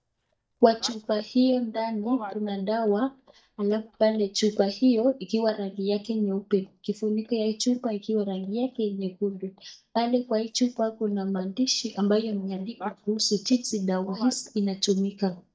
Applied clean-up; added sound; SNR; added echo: neural mask model DeepFilterNet 3.